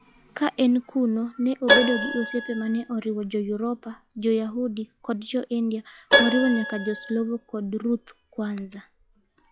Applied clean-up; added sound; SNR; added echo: classical method log-MMSE.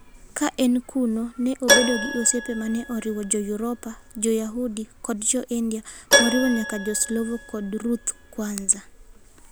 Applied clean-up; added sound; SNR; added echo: none; Keyboard (musical); 3 dB; none.